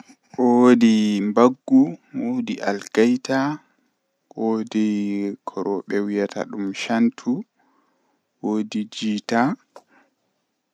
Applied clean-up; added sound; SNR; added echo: none; none; none; none.